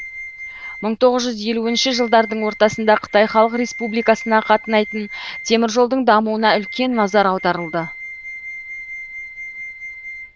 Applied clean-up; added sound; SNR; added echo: neural diffusion model UNIVERSE++.